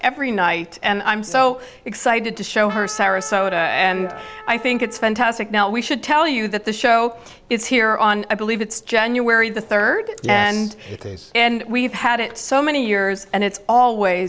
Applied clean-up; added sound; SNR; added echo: none; Trumpet; 17 dB; none.